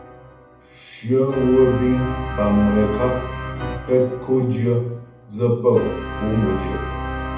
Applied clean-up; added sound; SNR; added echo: none; Organ; 9 dB; reverberation time 0.8 s.